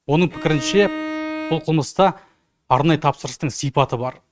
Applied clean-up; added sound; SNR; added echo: neural mask model RNNoise.